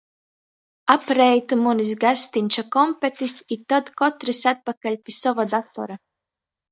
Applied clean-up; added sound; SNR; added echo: neural mask model DeepFilterNet 3.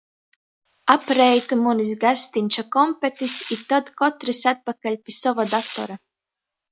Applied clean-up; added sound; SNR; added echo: classical method log-MMSE.